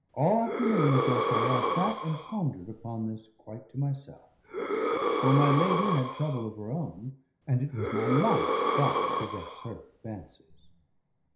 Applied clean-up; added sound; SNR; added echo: none; Breathing; 0 dB; reverberation time 0.5 s.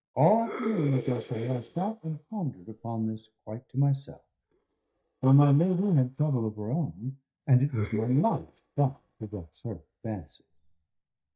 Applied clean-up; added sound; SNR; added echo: neural mask model DeepFilterNet 3.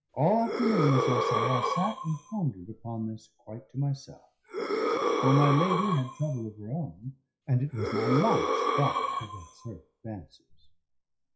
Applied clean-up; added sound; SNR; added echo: classical method WPE with log-MMSE.